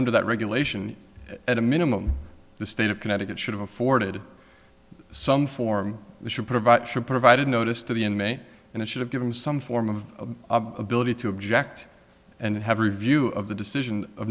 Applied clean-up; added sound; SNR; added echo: none; none; none; none.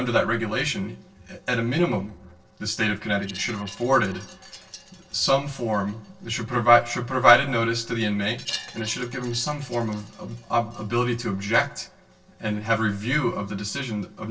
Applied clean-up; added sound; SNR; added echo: neural separator model SepFormer DNS4.